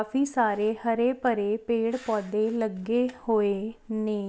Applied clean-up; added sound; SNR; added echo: none; none; none; none.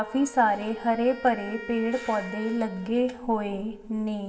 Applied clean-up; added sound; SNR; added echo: none; Wind instrument, woodwind instrument; 17 dB; reverberation time 1.5 s.